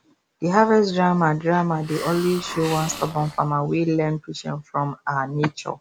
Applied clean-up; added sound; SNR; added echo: none; Hiss; 15 dB; none.